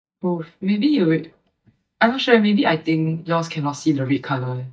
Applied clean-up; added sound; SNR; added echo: neural mask model DeepFilterNet 3.